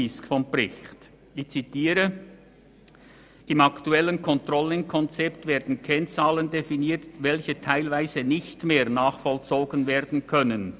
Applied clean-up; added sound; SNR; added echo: none; none; none; none.